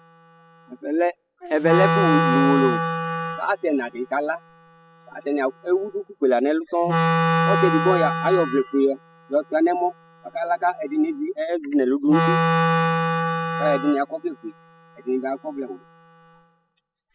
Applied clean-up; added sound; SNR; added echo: classical method spectral subtraction.